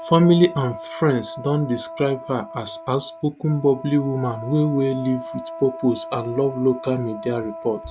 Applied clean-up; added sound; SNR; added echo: none; Wind instrument, woodwind instrument; 13 dB; none.